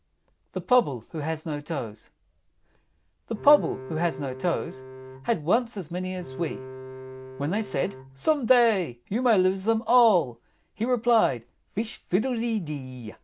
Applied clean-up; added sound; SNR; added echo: none; Bowed string instrument; 13 dB; none.